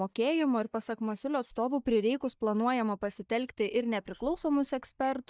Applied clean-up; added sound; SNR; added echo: neural mask model DeepFilterNet 3.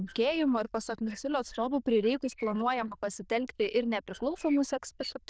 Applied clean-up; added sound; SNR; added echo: neural diffusion model UNIVERSE++.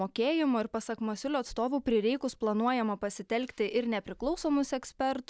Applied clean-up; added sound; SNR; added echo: none; none; none; none.